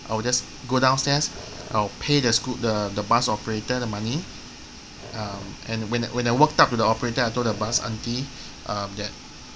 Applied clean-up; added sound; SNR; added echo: none; Growling; 19 dB; none.